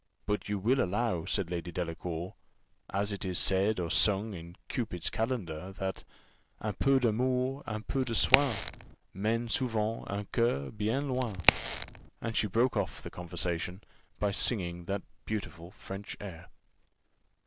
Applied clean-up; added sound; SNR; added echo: none; Crack; -1 dB; none.